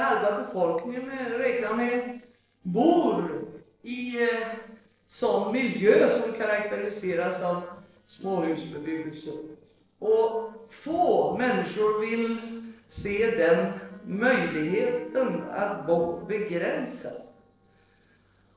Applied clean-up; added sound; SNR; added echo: neural separator model SepFormer DNS4.